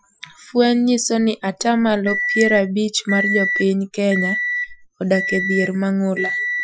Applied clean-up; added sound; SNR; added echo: classical method Wiener filter.